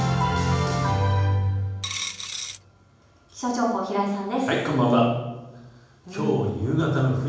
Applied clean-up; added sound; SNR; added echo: none; Coin (dropping); 9 dB; reverberation time 1.0 s.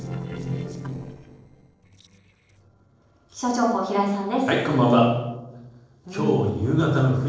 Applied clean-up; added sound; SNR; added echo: neural separator model SepFormer DNS4.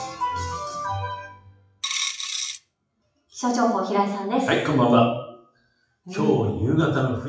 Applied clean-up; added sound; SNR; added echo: classical method WPE with log-MMSE.